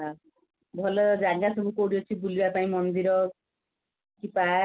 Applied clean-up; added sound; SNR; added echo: none; none; none; none.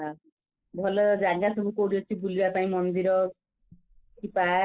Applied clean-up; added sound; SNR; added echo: neural mask model Resemble Enhance denoiser.